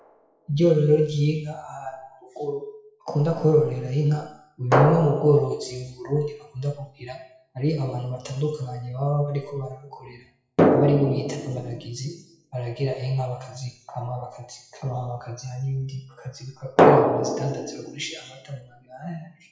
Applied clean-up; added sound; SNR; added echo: classical method WPE with log-MMSE.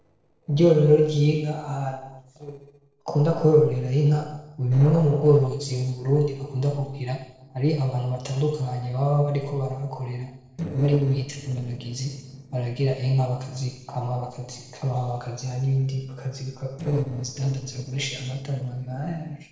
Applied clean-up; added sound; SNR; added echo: neural separator model SepFormer DNS4.